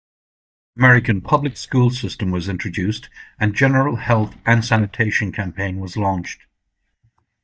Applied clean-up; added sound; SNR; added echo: neural mask model DeepFilterNet 3.